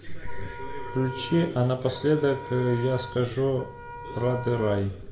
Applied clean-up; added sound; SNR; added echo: none; Wind instrument, woodwind instrument; 15 dB; reverberation time 0.6 s.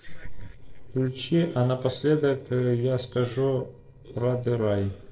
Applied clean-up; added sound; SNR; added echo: neural separator model SepFormer DNS4.